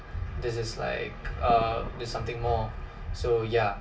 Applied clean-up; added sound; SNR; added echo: none; Fireworks; 16 dB; reverberation time 0.2 s.